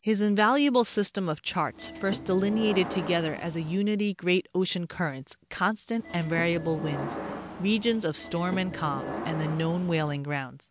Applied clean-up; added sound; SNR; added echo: none; Subway, metro, underground / Sliding door; 10 dB; none.